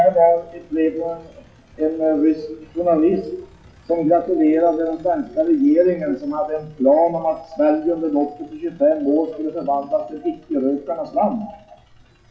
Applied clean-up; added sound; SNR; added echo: classical method WPE with log-MMSE.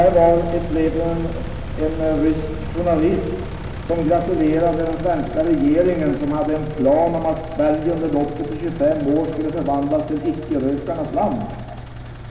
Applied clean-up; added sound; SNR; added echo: none; Engine; 10 dB; reverberation time 2.6 s.